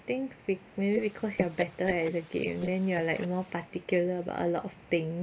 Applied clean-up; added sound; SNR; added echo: neural mask model Resemble Enhance denoiser.